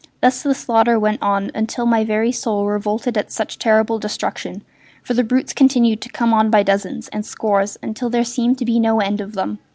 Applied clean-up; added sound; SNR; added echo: none; none; none; none.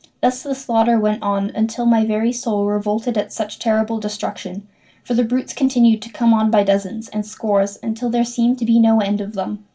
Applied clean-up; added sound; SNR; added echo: none; none; none; reverberation time 0.2 s.